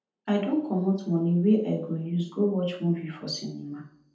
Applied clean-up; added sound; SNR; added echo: none; none; none; reverberation time 0.6 s.